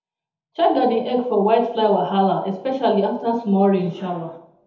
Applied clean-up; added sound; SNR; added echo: none; none; none; reverberation time 0.7 s.